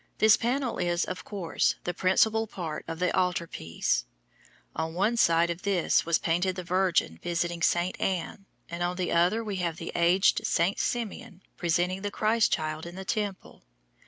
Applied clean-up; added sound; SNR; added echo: none; none; none; none.